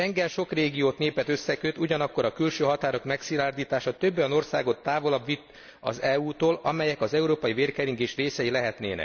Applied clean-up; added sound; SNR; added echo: none; none; none; none.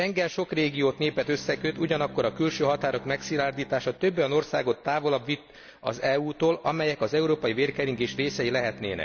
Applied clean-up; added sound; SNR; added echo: none; Bowed string instrument; 20 dB; none.